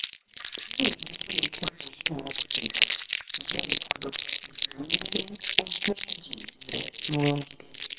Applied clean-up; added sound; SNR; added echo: neural separator model SepFormer WHAMR!.